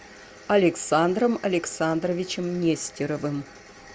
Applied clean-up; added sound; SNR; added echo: none; none; none; none.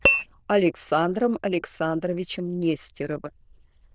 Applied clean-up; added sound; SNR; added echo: neural diffusion model UNIVERSE++.